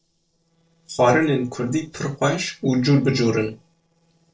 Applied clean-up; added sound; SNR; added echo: neural separator model SepFormer DNS4.